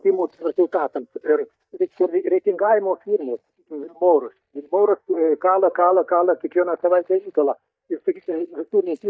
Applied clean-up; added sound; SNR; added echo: neural mask model DeepFilterNet 3.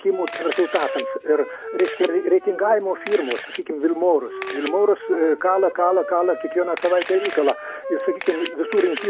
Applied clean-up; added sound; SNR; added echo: none; Wind instrument, woodwind instrument + Camera; 10 dB; none.